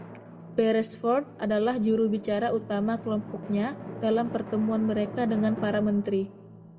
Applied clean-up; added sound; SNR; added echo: none; Drum; 14 dB; reverberation time 1.0 s.